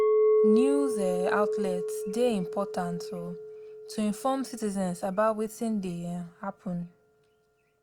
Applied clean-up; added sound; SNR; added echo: none; Chink, clink; 0 dB; none.